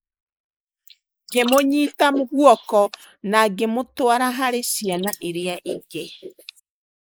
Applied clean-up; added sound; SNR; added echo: neural mask model Resemble Enhance denoiser.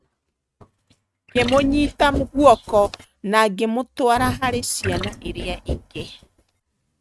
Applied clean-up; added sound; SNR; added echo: neural mask model RNNoise.